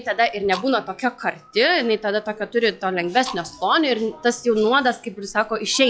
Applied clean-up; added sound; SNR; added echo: classical method log-MMSE.